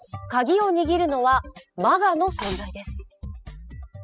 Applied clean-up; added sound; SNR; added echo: classical method spectral subtraction.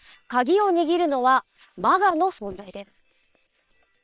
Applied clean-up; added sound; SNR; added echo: neural separator model SepFormer WHAM!.